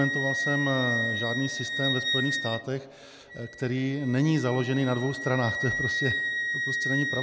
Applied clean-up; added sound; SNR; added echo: none; Wind instrument, woodwind instrument; 2 dB; none.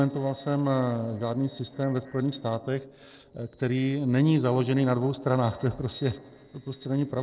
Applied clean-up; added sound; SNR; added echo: neural separator model SepFormer DNS4.